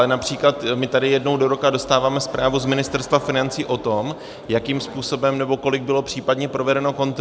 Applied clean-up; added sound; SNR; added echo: none; none; none; none.